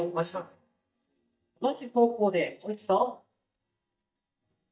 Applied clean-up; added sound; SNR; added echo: neural mask model DeepFilterNet 3.